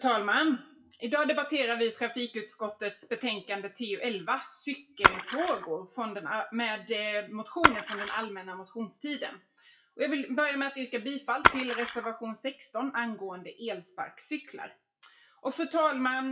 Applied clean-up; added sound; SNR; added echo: classical method WPE with log-MMSE.